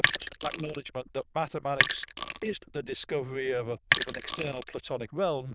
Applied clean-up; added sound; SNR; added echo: neural diffusion model UNIVERSE++.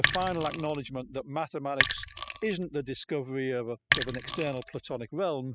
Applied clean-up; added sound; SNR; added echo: classical method spectral subtraction.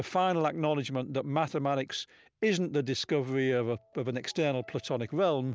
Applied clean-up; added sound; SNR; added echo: none; none; none; none.